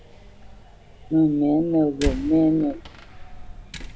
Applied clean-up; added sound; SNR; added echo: none; Slam; 11 dB; none.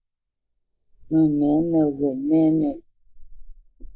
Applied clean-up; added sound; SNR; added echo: neural mask model Resemble Enhance denoiser.